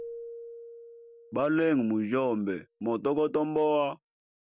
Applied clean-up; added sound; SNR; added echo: none; Keyboard (musical); 19 dB; none.